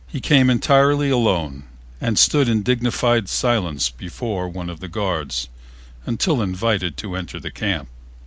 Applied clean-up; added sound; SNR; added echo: none; none; none; none.